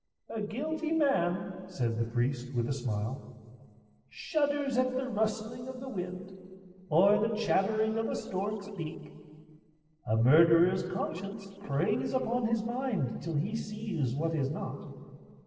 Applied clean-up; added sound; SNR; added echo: neural separator model SepFormer DNS4.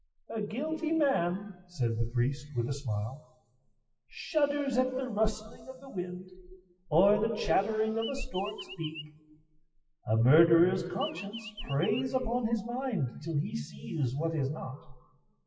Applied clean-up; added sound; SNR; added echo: classical method WPE with log-MMSE.